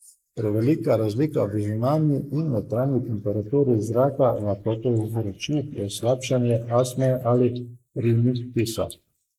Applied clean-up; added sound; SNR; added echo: neural mask model Resemble Enhance denoiser.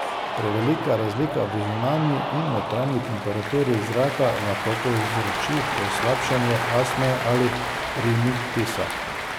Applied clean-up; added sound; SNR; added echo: none; Cheering; 3 dB; none.